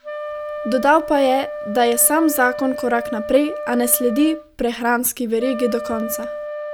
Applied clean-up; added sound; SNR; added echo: none; Wind instrument, woodwind instrument; 9 dB; none.